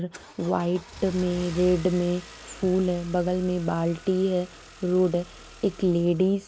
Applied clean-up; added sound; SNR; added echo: none; Engine starting / Car; 18 dB; none.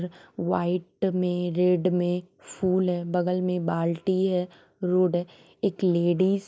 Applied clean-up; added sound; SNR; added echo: none; none; none; none.